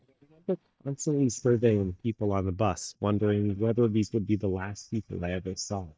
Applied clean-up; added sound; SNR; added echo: neural mask model DeepFilterNet 3.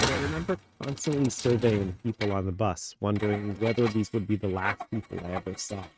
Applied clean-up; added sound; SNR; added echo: neural mask model RNNoise.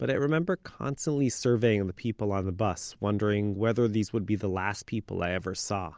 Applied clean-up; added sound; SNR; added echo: none; none; none; none.